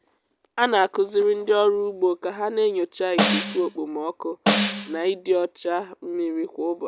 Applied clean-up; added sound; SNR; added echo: none; Snare drum; 2 dB; none.